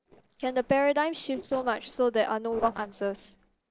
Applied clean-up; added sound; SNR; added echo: neural separator model SepFormer DNS4.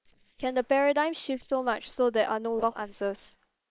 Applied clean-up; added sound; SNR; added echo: neural separator model SepFormer WHAM!.